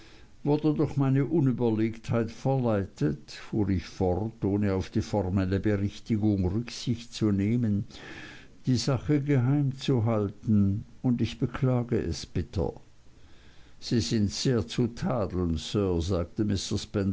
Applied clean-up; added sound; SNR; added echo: none; none; none; none.